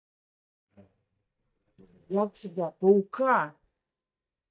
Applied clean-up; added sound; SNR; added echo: neural mask model DeepFilterNet 3.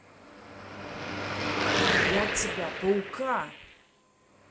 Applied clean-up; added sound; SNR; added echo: none; Car passing by / Traffic noise, roadway noise / Engine; -3 dB; none.